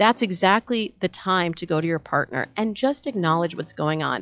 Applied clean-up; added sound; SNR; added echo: classical method log-MMSE.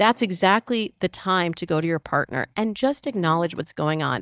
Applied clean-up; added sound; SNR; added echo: neural mask model DeepFilterNet 3.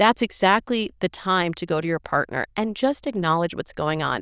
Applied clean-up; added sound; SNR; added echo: neural diffusion model UNIVERSE++.